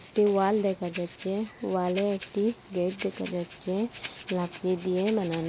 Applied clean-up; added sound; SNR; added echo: none; Breathing; -2 dB; none.